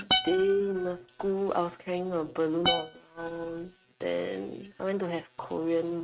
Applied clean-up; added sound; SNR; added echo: neural mask model RNNoise.